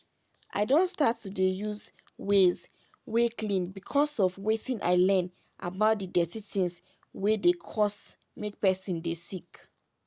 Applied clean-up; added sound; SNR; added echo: none; none; none; none.